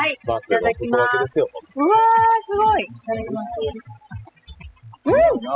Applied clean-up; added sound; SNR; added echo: classical method spectral subtraction.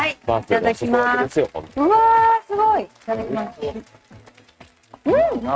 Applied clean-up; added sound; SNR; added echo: neural mask model RNNoise.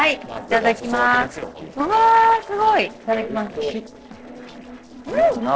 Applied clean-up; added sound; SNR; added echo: neural separator model SepFormer DNS4.